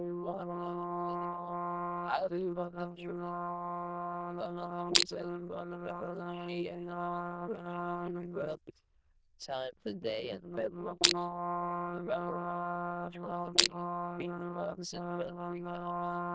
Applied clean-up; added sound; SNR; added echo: neural diffusion model UNIVERSE++.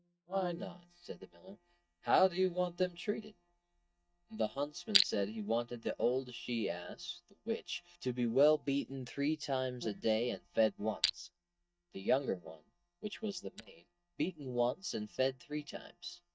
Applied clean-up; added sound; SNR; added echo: neural mask model DeepFilterNet 3.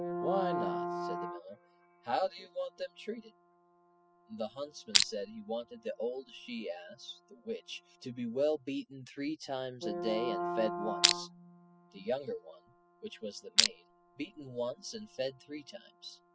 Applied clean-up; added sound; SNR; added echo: classical method spectral subtraction.